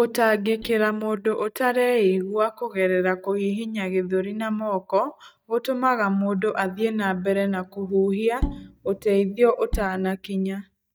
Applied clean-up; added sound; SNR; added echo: neural mask model DeepFilterNet 3.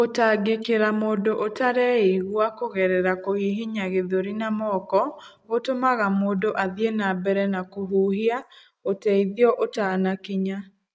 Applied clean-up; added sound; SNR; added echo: neural mask model Resemble Enhance denoiser.